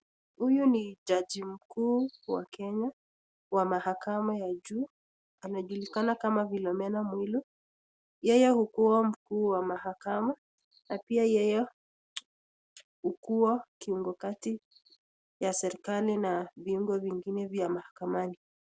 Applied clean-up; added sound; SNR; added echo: none; none; none; none.